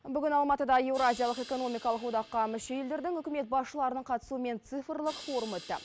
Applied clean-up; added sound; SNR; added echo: none; Crash cymbal; 19 dB; none.